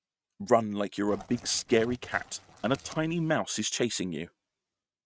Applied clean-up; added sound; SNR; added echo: neural mask model RNNoise.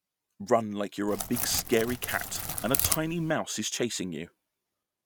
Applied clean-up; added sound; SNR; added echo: none; Crackle; 2 dB; none.